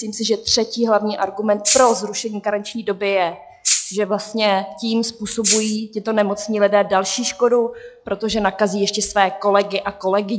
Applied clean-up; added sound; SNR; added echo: classical method log-MMSE.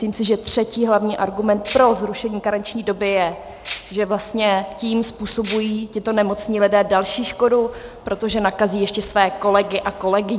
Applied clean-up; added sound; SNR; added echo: none; Rattle (instrument); 0 dB; none.